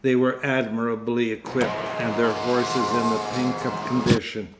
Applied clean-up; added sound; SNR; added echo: none; Car; 3 dB; none.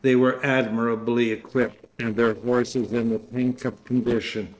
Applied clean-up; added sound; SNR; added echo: neural separator model SepFormer DNS4.